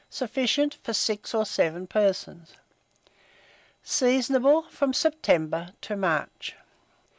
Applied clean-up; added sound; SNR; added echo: none; none; none; none.